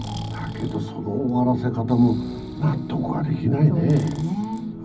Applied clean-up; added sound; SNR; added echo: none; Breathing; 19 dB; reverberation time 0.4 s.